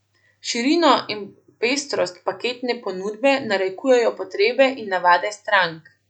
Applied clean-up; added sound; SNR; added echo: none; none; none; none.